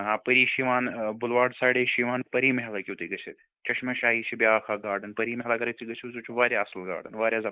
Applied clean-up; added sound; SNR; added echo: neural mask model Resemble Enhance denoiser.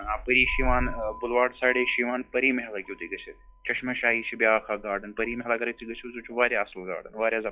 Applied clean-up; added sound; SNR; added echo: classical method log-MMSE.